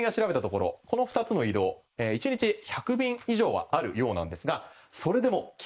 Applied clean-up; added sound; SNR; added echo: neural mask model Resemble Enhance denoiser.